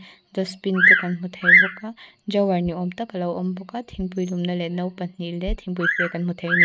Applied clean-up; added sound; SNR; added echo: neural mask model RNNoise.